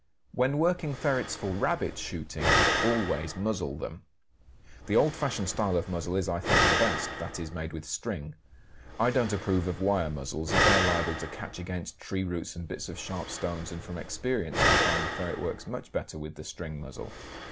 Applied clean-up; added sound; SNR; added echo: none; Breathing; 2 dB; none.